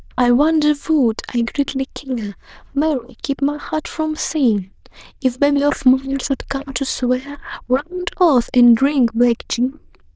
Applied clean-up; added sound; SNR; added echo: neural diffusion model UNIVERSE++.